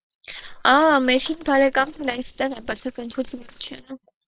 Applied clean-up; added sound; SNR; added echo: neural separator model SepFormer WHAM!.